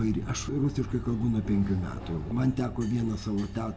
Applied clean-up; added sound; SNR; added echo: none; none; none; none.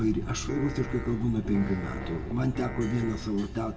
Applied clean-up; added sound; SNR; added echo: none; Piano; 13 dB; reverberation time 1.1 s.